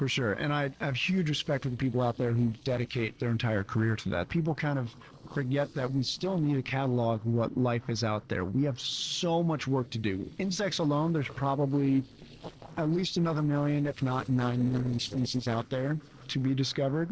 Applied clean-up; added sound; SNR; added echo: neural separator model SepFormer DNS4.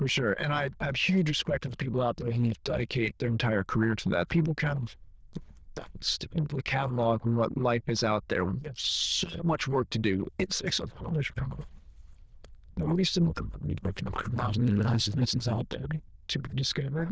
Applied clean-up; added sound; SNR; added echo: neural diffusion model UNIVERSE++.